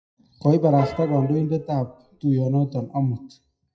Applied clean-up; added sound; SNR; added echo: classical method WPE with log-MMSE.